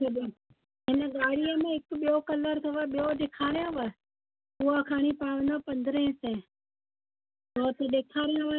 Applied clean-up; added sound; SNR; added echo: none; none; none; none.